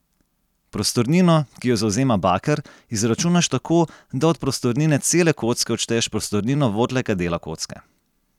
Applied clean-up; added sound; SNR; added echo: none; none; none; none.